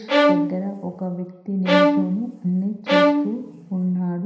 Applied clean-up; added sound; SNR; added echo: none; Bowed string instrument; -4 dB; reverberation time 0.9 s.